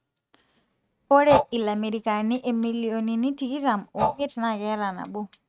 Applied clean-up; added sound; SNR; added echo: neural mask model RNNoise.